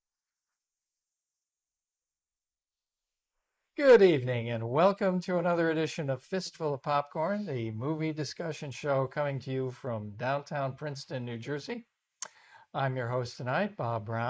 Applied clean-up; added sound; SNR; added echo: neural mask model Resemble Enhance denoiser.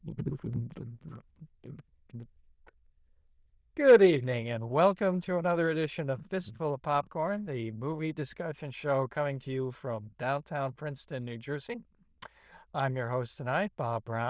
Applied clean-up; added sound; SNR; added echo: neural diffusion model UNIVERSE++.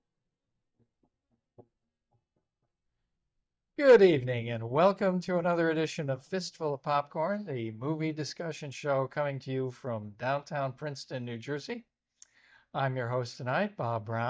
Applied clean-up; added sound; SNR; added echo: neural mask model DeepFilterNet 3.